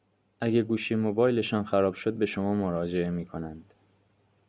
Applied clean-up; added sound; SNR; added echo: none; none; none; none.